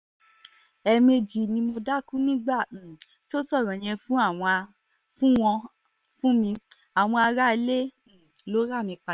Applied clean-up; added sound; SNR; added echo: neural separator model SepFormer WHAM!.